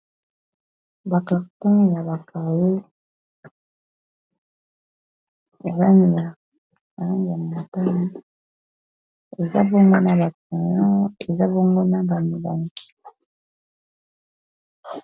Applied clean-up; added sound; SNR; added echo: none; none; none; none.